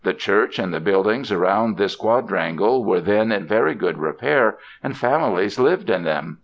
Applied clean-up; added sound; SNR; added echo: none; none; none; none.